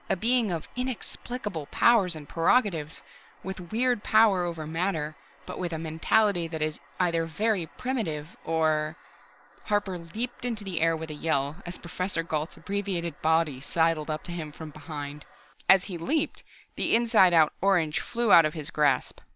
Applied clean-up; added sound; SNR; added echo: none; none; none; none.